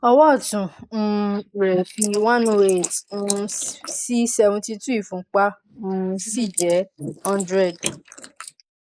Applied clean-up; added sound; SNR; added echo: neural mask model Resemble Enhance denoiser.